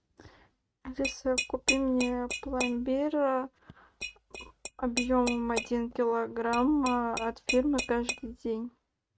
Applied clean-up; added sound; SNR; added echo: neural mask model RNNoise.